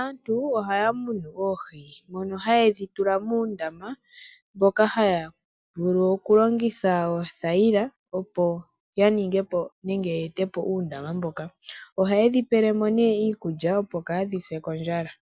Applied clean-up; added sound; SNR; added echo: none; none; none; none.